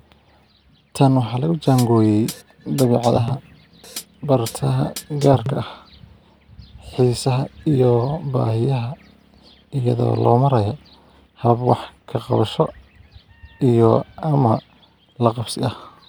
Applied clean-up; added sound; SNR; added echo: none; Hi-hat; 12 dB; none.